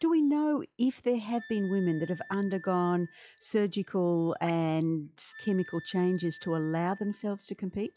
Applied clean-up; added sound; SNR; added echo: classical method log-MMSE.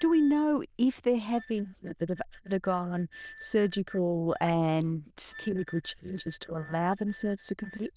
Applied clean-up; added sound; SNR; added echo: neural diffusion model UNIVERSE++.